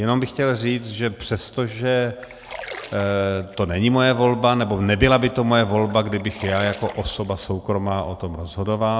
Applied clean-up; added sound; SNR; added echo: none; Splash, splatter; 17 dB; none.